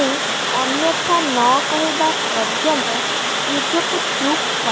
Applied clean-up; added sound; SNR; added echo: none; Water; -1 dB; none.